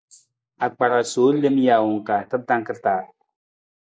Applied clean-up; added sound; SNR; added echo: neural mask model Resemble Enhance denoiser.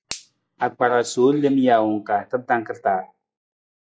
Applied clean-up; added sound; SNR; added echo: classical method log-MMSE.